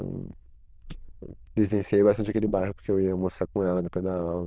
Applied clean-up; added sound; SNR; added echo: neural diffusion model UNIVERSE++.